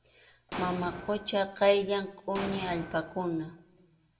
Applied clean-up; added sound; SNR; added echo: none; Explosion; 11 dB; reverberation time 0.6 s.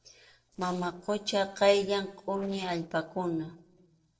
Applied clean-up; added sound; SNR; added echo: neural separator model SepFormer DNS4.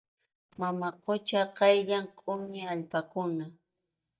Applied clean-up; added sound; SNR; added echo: neural mask model DeepFilterNet 3.